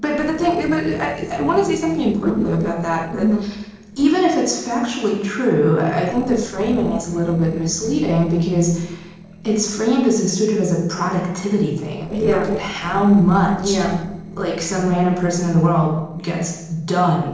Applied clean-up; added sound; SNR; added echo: neural separator model SepFormer DNS4.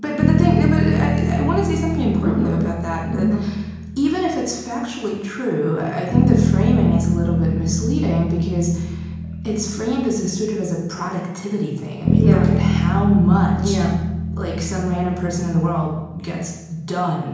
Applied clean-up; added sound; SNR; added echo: none; Bass guitar; 0 dB; reverberation time 1.0 s.